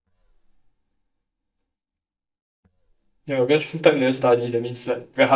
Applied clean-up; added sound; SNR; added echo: neural mask model DeepFilterNet 3.